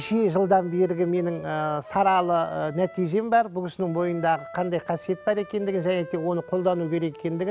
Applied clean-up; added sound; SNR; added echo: none; Wind instrument, woodwind instrument; 19 dB; none.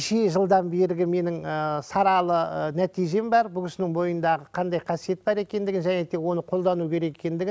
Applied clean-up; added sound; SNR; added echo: none; none; none; none.